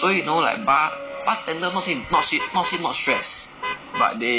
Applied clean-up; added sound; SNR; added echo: none; Vehicle horn, car horn, honking; 11 dB; none.